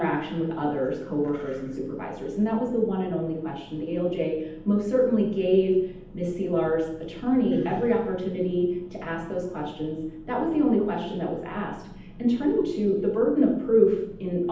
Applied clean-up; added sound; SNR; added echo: none; none; none; reverberation time 0.8 s.